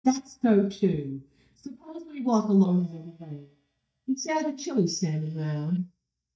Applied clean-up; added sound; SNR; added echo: neural mask model DeepFilterNet 3.